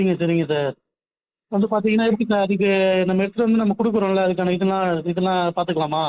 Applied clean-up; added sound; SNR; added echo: neural mask model Resemble Enhance denoiser.